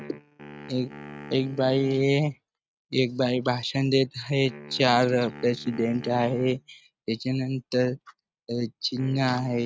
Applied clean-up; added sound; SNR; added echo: neural mask model RNNoise.